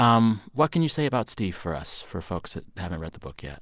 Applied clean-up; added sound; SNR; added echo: none; none; none; none.